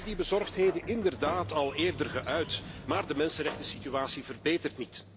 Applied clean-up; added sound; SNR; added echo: none; Sliding door; 11 dB; none.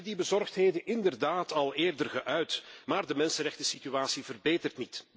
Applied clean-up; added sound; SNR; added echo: none; none; none; none.